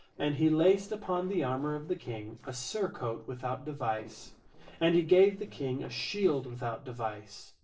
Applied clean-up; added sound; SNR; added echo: neural separator model SepFormer DNS4.